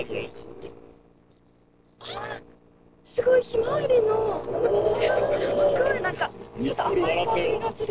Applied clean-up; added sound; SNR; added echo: neural separator model SepFormer DNS4.